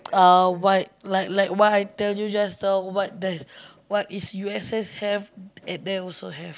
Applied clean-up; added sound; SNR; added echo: none; none; none; none.